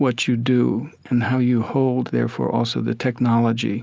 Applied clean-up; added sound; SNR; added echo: none; none; none; none.